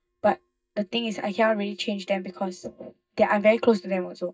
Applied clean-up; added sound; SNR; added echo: neural mask model DeepFilterNet 3.